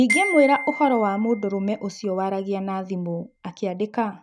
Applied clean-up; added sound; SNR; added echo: none; Glockenspiel; 9 dB; none.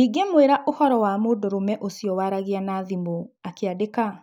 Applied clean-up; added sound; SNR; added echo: none; none; none; none.